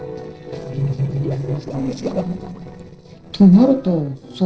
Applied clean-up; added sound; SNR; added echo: neural separator model SepFormer DNS4.